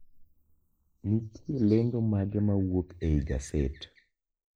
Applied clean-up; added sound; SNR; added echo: neural mask model Resemble Enhance denoiser.